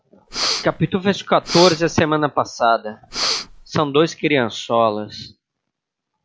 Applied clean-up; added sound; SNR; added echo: none; Breathing; 6 dB; none.